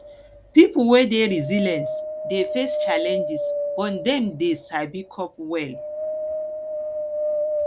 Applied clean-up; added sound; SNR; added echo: none; Wind; 5 dB; none.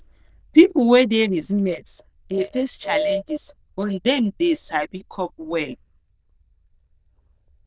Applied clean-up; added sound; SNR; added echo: neural diffusion model UNIVERSE++.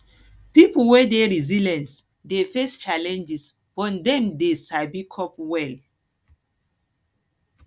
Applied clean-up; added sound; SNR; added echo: none; none; none; none.